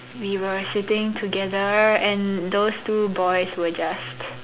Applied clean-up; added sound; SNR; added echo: none; none; none; none.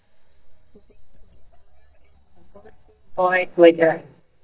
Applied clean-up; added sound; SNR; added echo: neural mask model DeepFilterNet 3.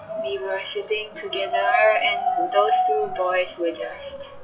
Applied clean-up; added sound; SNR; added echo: classical method WPE with log-MMSE.